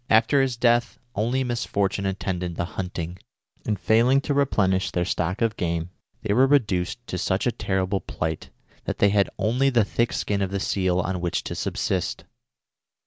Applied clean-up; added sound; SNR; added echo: none; none; none; none.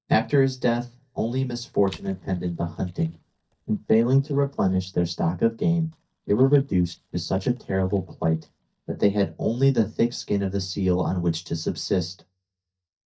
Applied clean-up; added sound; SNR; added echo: neural mask model DeepFilterNet 3.